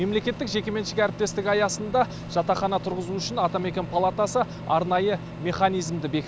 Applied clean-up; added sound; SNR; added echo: none; Microwave oven; 11 dB; none.